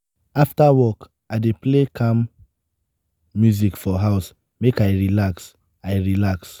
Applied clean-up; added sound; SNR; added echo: none; none; none; none.